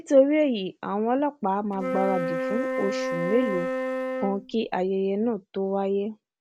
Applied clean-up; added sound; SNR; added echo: none; Wind instrument, woodwind instrument; 3 dB; none.